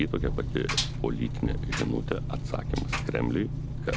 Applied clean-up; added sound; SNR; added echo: none; Engine; -1 dB; none.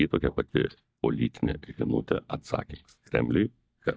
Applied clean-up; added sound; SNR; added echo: neural mask model DeepFilterNet 3.